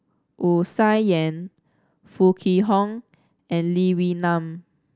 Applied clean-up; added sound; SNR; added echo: none; none; none; none.